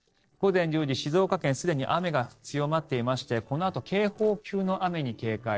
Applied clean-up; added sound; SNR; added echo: neural separator model SepFormer DNS4.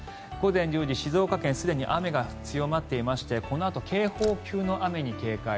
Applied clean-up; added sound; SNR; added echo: none; Slam + Bowed string instrument; 19 dB; none.